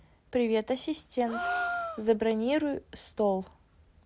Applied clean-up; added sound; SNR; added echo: none; Gasp; 6 dB; none.